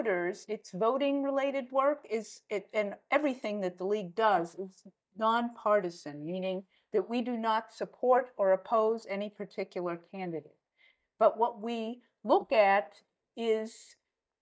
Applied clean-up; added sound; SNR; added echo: neural mask model DeepFilterNet 3.